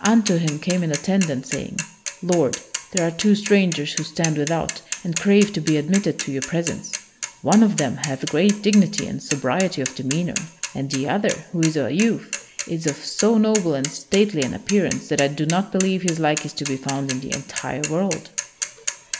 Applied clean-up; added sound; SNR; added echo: none; Mechanisms / Bicycle; 10 dB; none.